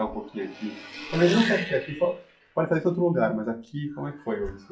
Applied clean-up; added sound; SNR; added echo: classical method log-MMSE.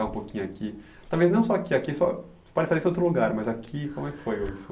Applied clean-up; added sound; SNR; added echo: none; none; none; none.